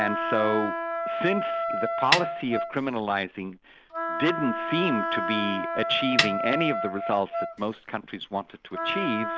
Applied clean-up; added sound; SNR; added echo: none; Snare drum + Wind instrument, woodwind instrument; 1 dB; none.